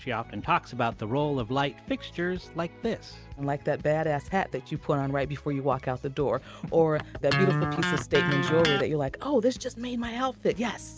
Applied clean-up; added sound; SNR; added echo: none; Electric guitar; 1 dB; none.